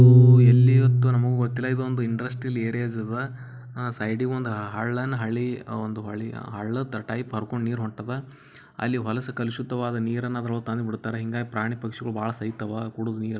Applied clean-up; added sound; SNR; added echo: none; Piano; -4 dB; none.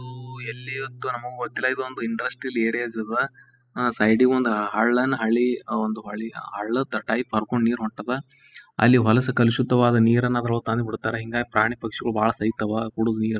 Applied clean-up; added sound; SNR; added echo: classical method spectral subtraction.